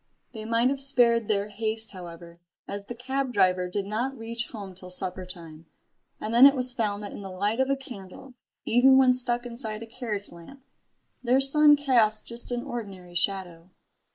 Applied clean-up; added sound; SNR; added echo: neural mask model Resemble Enhance denoiser.